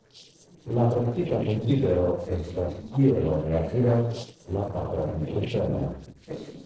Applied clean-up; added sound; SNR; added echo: neural separator model SepFormer DNS4.